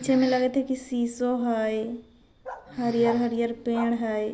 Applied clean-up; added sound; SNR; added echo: none; Bark; 18 dB; none.